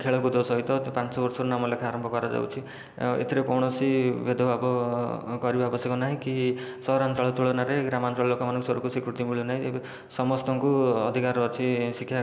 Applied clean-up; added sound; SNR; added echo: none; none; none; none.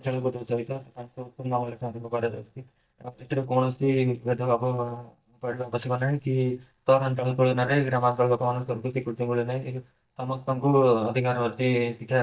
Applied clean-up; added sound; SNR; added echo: neural mask model DeepFilterNet 3.